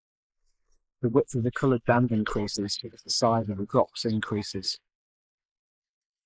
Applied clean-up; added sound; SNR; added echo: neural mask model Resemble Enhance denoiser.